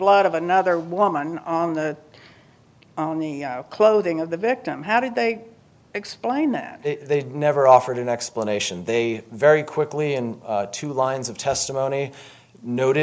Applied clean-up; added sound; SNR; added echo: none; none; none; none.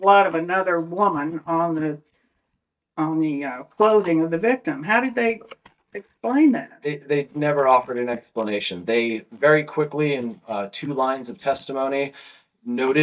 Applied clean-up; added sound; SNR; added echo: neural mask model DeepFilterNet 3.